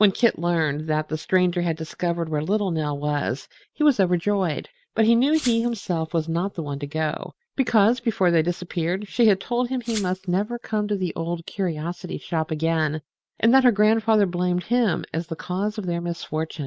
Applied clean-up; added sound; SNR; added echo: neural mask model RNNoise.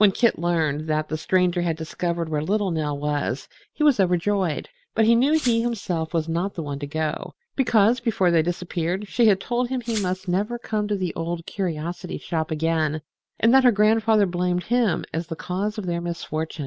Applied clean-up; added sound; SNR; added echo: none; Glass; 17 dB; none.